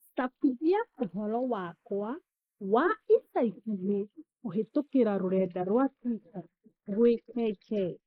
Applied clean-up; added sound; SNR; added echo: neural mask model Resemble Enhance denoiser.